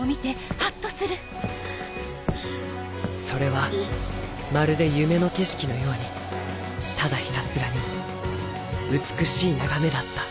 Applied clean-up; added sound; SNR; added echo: none; none; none; none.